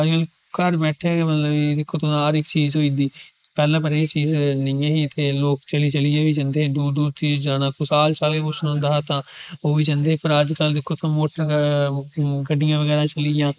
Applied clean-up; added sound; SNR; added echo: neural mask model Resemble Enhance denoiser.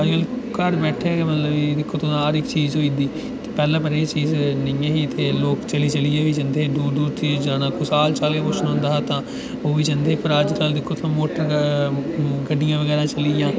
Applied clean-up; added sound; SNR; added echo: none; none; none; none.